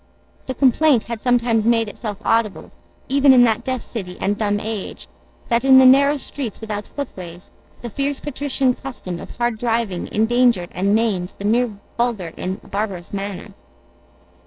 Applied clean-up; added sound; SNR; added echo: neural separator model SepFormer DNS4.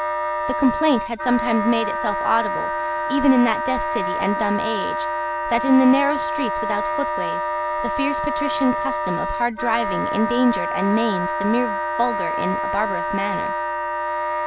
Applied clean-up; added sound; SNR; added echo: none; Wind instrument, woodwind instrument; 1 dB; none.